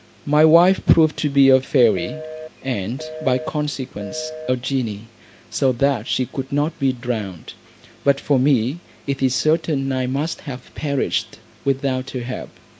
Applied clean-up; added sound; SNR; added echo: none; Telephone; 13 dB; none.